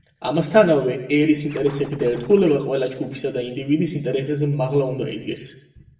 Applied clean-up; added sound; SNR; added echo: none; Scratching (performance technique); 19 dB; reverberation time 0.8 s.